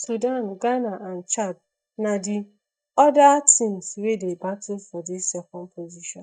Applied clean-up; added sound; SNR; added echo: neural mask model DeepFilterNet 3.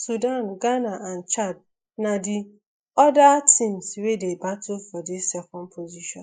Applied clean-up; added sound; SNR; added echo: neural mask model Resemble Enhance denoiser.